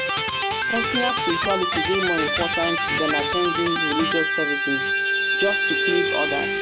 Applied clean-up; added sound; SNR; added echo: none; Electric guitar; -4 dB; none.